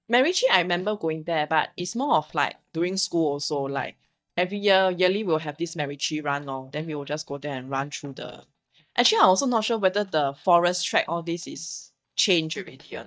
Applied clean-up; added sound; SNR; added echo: neural mask model DeepFilterNet 3.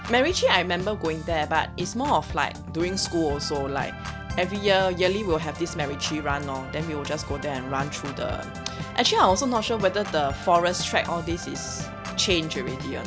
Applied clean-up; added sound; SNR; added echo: none; Organ; 9 dB; none.